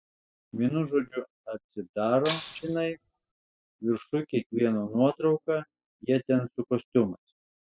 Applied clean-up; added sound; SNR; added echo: classical method spectral subtraction.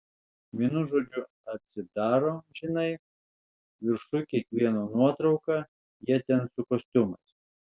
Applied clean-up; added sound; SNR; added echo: none; none; none; none.